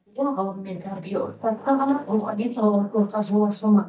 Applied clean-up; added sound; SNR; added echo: neural mask model DeepFilterNet 3.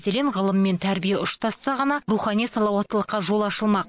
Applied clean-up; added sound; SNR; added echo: none; none; none; none.